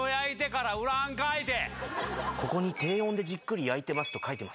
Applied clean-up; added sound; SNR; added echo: none; none; none; none.